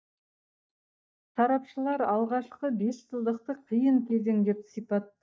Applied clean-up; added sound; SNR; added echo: neural mask model DeepFilterNet 3.